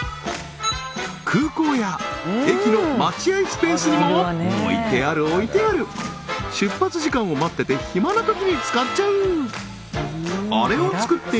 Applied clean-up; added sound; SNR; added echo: none; Meow; 19 dB; none.